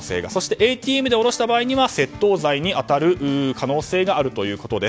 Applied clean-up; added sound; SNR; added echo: none; none; none; none.